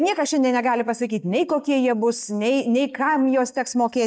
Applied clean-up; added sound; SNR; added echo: neural mask model DeepFilterNet 3.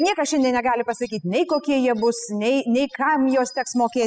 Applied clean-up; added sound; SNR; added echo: classical method spectral subtraction.